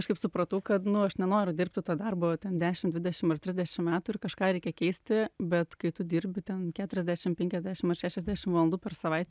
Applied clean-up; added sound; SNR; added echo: none; none; none; none.